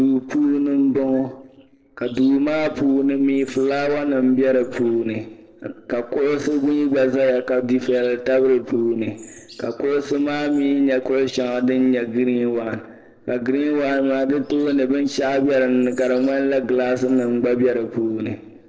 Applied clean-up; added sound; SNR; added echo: neural separator model SepFormer DNS4.